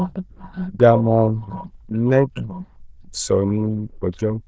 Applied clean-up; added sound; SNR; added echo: neural diffusion model UNIVERSE++.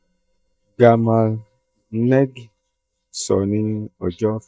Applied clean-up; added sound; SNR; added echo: neural mask model DeepFilterNet 3.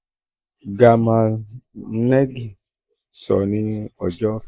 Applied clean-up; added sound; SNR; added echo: neural mask model Resemble Enhance denoiser.